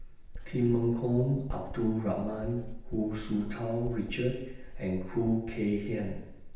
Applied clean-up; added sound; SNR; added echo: none; Writing; 10 dB; reverberation time 0.9 s.